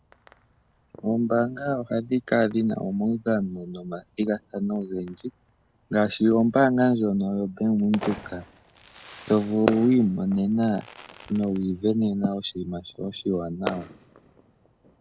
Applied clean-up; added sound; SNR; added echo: none; Fireworks; 16 dB; none.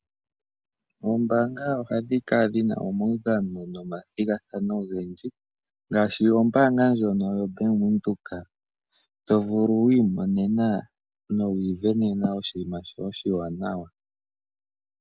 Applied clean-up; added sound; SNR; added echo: none; none; none; none.